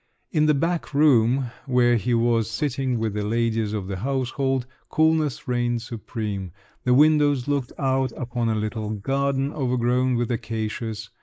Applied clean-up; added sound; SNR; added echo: neural mask model Resemble Enhance denoiser.